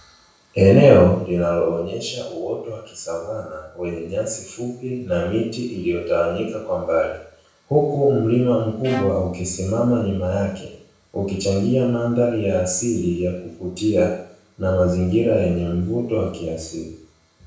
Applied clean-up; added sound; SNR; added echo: none; Bowed string instrument; 15 dB; reverberation time 0.6 s.